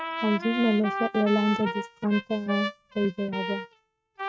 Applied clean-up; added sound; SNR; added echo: neural mask model RNNoise.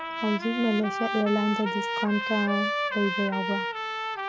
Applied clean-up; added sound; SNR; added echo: none; Trumpet; 2 dB; none.